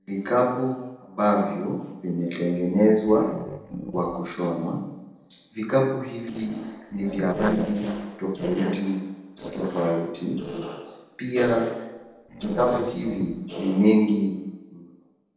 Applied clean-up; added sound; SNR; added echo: neural separator model SepFormer DNS4.